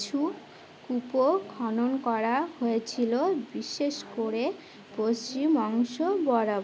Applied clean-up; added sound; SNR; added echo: none; none; none; none.